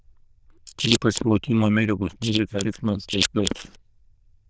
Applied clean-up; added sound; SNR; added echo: neural diffusion model UNIVERSE++.